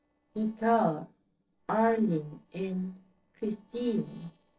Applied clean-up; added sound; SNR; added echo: neural separator model SepFormer DNS4.